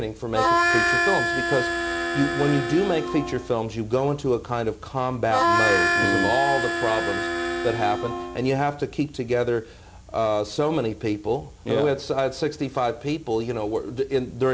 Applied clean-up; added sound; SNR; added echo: none; Harmonica; -1 dB; none.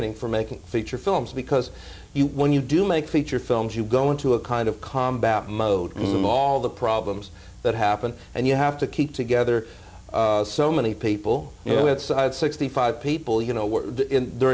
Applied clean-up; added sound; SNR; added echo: none; none; none; none.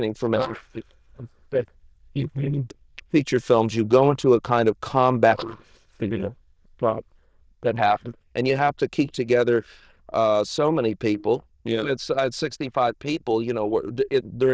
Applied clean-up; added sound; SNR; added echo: neural diffusion model UNIVERSE++.